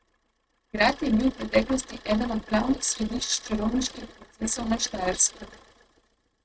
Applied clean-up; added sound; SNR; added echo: neural mask model RNNoise.